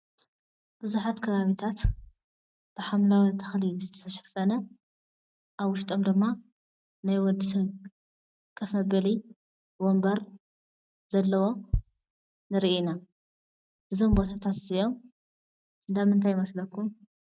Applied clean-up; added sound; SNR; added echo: neural mask model RNNoise.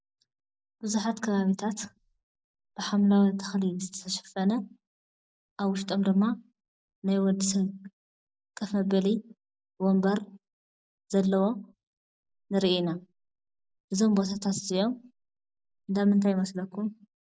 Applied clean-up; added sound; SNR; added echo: neural mask model Resemble Enhance denoiser.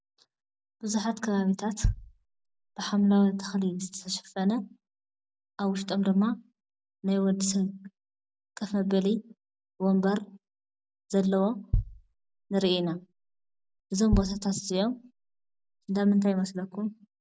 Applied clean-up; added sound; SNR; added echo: none; Bass drum; 6 dB; none.